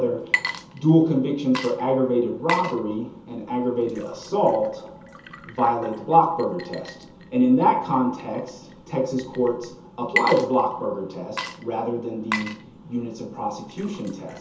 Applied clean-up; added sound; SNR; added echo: none; Water / Liquid; 12 dB; reverberation time 0.5 s.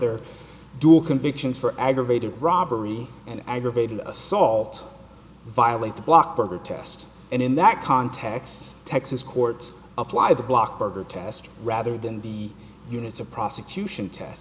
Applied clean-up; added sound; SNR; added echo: none; none; none; none.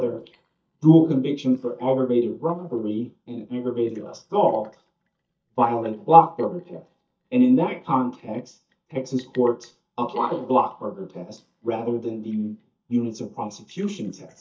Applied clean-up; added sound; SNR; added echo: neural mask model DeepFilterNet 3.